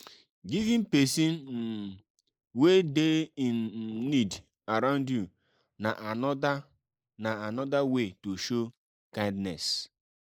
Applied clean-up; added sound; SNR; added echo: neural mask model Resemble Enhance denoiser.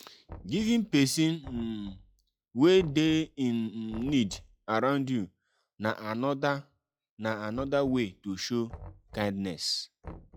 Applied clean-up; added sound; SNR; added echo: classical method log-MMSE.